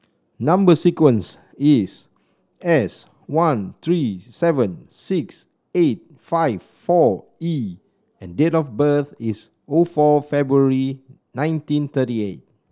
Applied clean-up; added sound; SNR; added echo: none; none; none; none.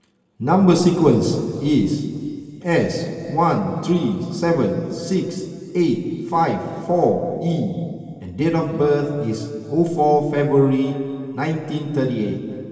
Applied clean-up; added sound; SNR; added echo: none; none; none; reverberation time 2.6 s.